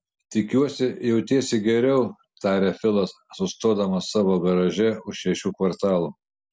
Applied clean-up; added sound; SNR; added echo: none; none; none; none.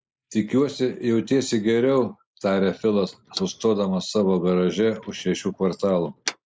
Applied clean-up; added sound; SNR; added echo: neural mask model Resemble Enhance denoiser.